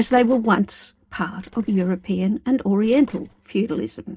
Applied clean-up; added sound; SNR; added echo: neural separator model SepFormer DNS4.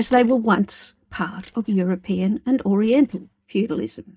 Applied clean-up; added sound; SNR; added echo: neural mask model DeepFilterNet 3.